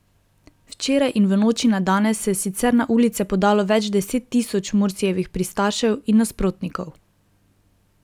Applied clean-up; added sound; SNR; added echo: none; none; none; none.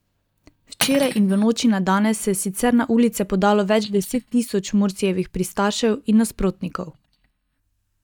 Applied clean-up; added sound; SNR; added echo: neural mask model DeepFilterNet 3.